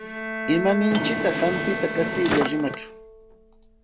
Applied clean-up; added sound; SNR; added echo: none; Drawer open or close + Bowed string instrument; 4 dB; none.